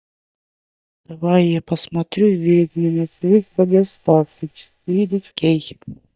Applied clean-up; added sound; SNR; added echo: neural mask model DeepFilterNet 3.